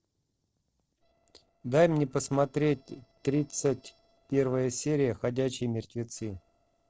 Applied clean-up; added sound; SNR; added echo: neural separator model SepFormer DNS4.